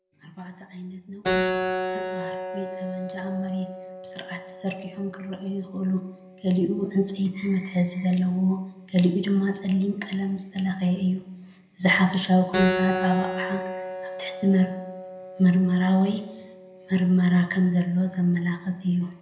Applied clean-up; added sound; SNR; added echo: none; Keyboard (musical); 9 dB; reverberation time 0.8 s.